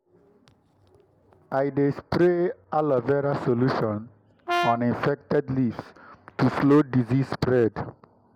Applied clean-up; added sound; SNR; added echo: none; Brass instrument; 5 dB; none.